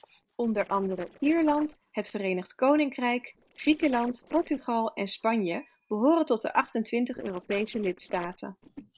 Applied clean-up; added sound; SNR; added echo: neural separator model SepFormer DNS4.